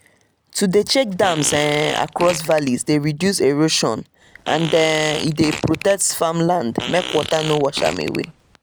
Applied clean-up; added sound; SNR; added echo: none; Fart; 11 dB; none.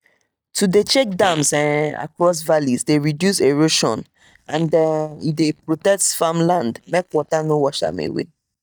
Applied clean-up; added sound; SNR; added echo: neural mask model DeepFilterNet 3.